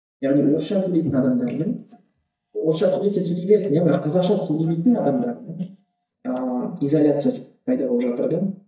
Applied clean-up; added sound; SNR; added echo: neural mask model DeepFilterNet 3.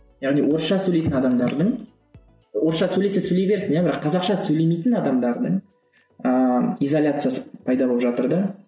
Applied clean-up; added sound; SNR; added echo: none; none; none; none.